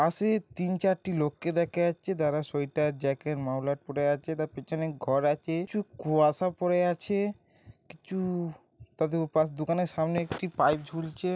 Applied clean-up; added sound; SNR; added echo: none; none; none; none.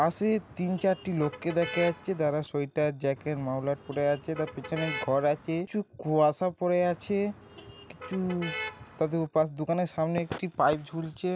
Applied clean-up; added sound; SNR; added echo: none; Motor vehicle (road); 13 dB; none.